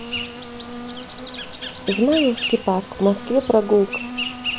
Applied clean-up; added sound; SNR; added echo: none; Insect; 8 dB; none.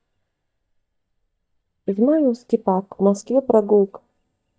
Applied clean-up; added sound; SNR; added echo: neural mask model DeepFilterNet 3.